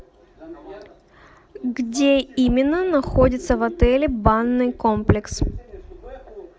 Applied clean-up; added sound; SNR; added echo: none; none; none; none.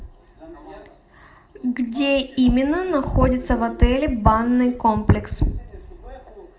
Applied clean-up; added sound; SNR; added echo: none; none; none; reverberation time 0.5 s.